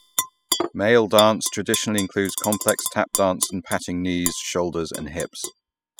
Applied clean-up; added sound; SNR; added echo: classical method spectral subtraction.